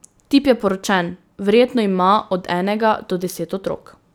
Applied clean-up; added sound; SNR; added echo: none; none; none; none.